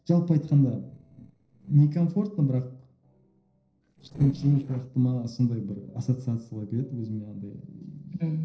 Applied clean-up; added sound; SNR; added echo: neural separator model SepFormer DNS4.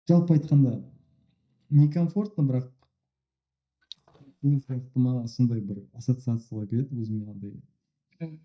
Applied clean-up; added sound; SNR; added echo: neural mask model DeepFilterNet 3.